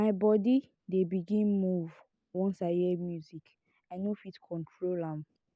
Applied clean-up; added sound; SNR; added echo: none; none; none; none.